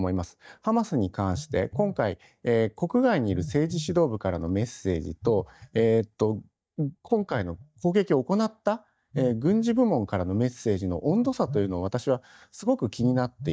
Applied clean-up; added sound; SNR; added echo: neural mask model DeepFilterNet 3.